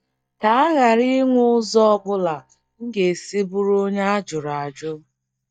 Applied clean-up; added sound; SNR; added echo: neural mask model DeepFilterNet 3.